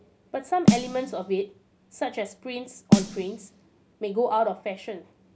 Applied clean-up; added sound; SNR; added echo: none; Snare drum; -3 dB; none.